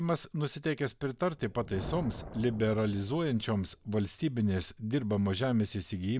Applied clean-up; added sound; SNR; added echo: none; Thunder; 17 dB; none.